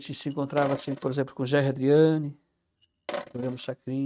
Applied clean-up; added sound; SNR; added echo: neural mask model RNNoise.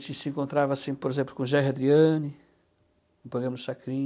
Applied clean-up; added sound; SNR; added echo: none; none; none; none.